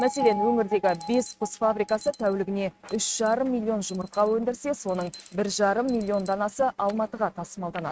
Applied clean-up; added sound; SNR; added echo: neural mask model RNNoise.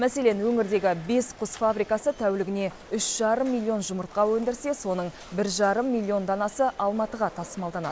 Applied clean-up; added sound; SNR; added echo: none; none; none; none.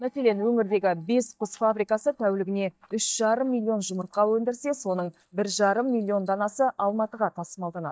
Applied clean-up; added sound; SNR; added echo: neural mask model DeepFilterNet 3.